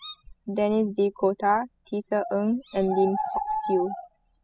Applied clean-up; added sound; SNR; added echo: classical method spectral subtraction.